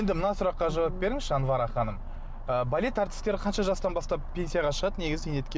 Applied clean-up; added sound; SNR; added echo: none; none; none; none.